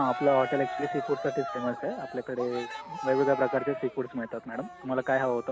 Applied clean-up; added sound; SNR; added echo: none; Cheering; 8 dB; none.